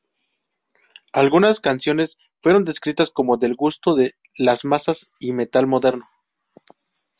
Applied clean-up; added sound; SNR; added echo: none; none; none; none.